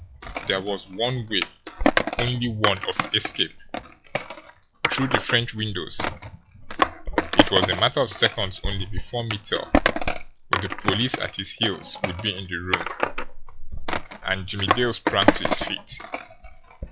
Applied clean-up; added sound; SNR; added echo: classical method log-MMSE.